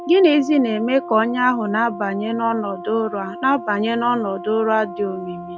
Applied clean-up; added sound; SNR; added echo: none; Brass instrument; 13 dB; none.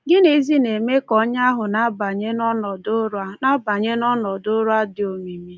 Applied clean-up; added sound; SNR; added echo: none; none; none; none.